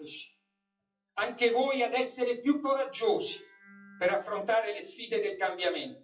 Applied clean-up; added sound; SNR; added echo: classical method WPE with log-MMSE.